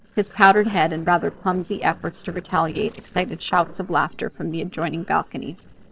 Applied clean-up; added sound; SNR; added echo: neural separator model SepFormer DNS4.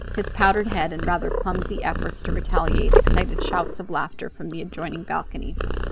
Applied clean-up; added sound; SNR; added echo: none; Purr; -4 dB; none.